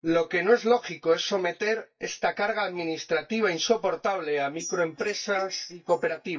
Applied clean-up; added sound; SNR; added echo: neural mask model DeepFilterNet 3.